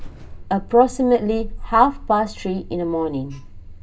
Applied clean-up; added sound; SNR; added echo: none; Alarm; 13 dB; reverberation time 0.2 s.